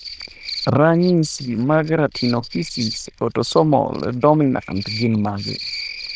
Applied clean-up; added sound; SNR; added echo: neural diffusion model UNIVERSE++.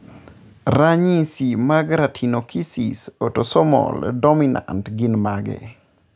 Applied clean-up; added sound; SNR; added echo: none; none; none; none.